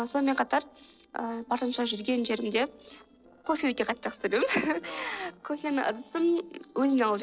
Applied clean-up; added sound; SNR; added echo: neural separator model SepFormer DNS4.